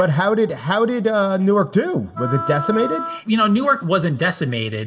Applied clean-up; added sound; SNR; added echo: none; Wind instrument, woodwind instrument; 10 dB; reverberation time 0.7 s.